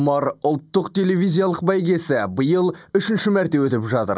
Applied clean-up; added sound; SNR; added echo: none; none; none; none.